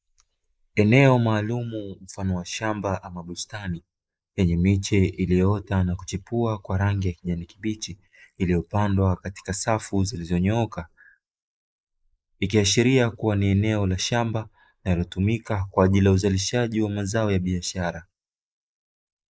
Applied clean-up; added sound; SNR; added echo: neural mask model Resemble Enhance denoiser.